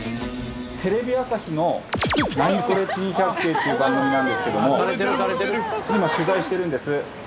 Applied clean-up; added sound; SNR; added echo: none; none; none; none.